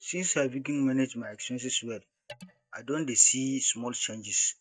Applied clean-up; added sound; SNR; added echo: neural mask model DeepFilterNet 3.